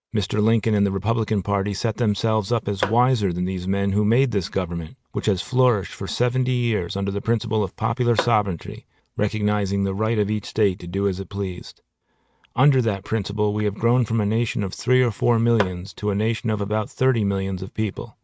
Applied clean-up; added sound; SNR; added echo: neural mask model RNNoise.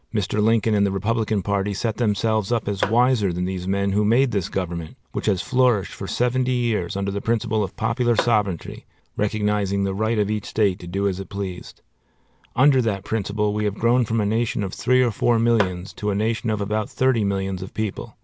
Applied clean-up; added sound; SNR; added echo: none; Tap / Hammer; 10 dB; none.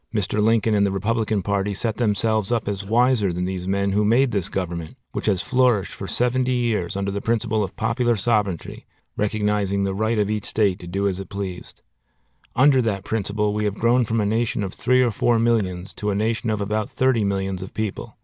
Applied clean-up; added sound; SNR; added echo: neural mask model DeepFilterNet 3.